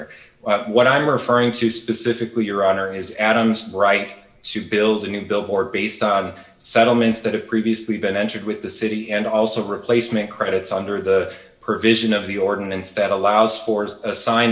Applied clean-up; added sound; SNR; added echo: none; none; none; reverberation time 0.6 s.